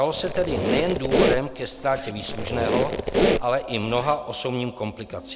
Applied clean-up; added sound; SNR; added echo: none; Squeak; -1 dB; none.